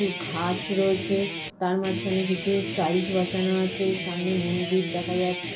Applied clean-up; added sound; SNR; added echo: none; Guitar; 7 dB; reverberation time 0.2 s.